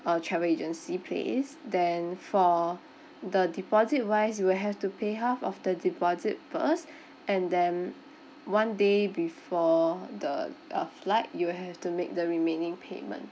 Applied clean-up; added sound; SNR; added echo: none; none; none; none.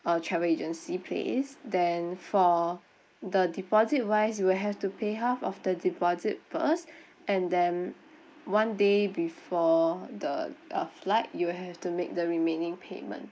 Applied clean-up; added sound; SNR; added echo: neural mask model Resemble Enhance denoiser.